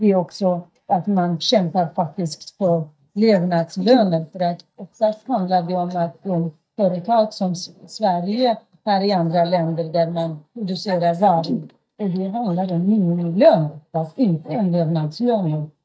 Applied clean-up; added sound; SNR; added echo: neural mask model DeepFilterNet 3.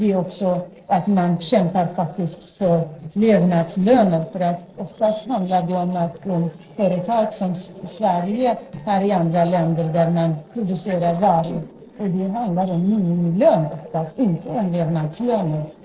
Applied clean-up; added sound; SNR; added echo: neural separator model SepFormer DNS4.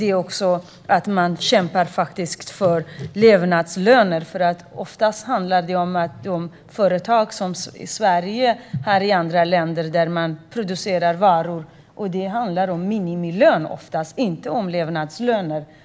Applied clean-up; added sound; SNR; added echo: none; none; none; none.